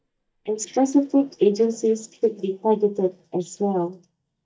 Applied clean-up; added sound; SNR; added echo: neural mask model DeepFilterNet 3.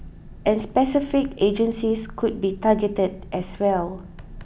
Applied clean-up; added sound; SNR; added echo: none; none; none; none.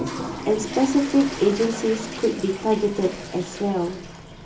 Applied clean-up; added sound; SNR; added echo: none; Toilet flush; 11 dB; reverberation time 0.2 s.